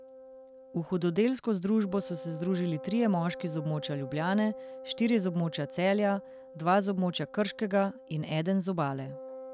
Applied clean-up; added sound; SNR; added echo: none; Wind instrument, woodwind instrument; 15 dB; none.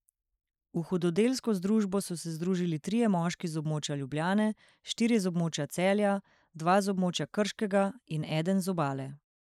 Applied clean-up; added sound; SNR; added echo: neural mask model Resemble Enhance denoiser.